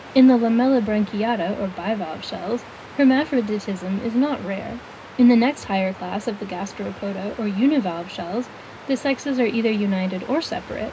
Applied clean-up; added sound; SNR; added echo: none; Waves, surf; 18 dB; reverberation time 0.2 s.